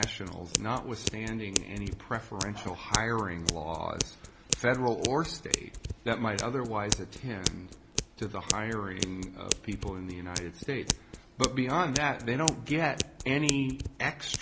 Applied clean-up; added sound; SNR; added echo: none; Scissors; 3 dB; none.